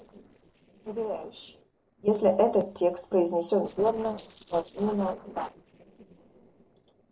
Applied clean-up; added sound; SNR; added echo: neural separator model SepFormer DNS4.